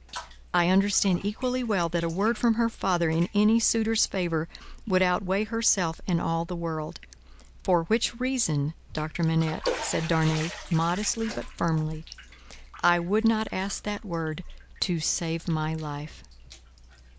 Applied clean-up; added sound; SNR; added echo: none; Bathtub (filling or washing); 17 dB; none.